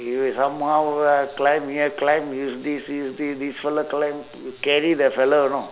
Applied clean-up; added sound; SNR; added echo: none; none; none; none.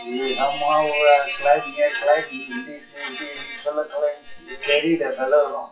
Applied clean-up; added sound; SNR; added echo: classical method WPE with log-MMSE.